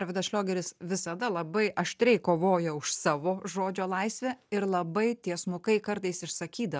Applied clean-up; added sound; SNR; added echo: none; none; none; none.